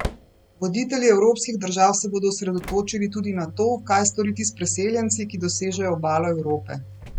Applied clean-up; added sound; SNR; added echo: none; Slam / Engine; 15 dB; none.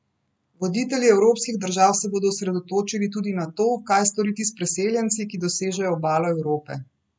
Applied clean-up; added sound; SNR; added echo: none; none; none; none.